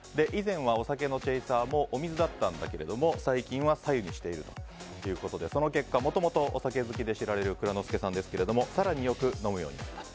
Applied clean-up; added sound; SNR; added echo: none; none; none; none.